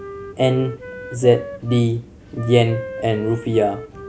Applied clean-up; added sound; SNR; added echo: none; Wind instrument, woodwind instrument; 14 dB; none.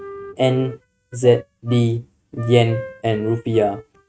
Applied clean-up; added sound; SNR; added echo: neural mask model RNNoise.